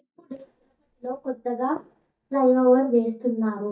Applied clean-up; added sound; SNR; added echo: neural mask model DeepFilterNet 3.